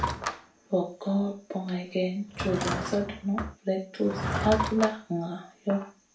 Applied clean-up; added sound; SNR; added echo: none; Drawer open or close / Wood; 6 dB; reverberation time 0.3 s.